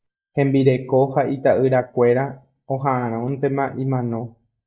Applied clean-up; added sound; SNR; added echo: neural mask model DeepFilterNet 3.